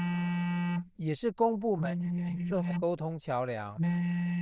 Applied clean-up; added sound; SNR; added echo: neural diffusion model UNIVERSE++.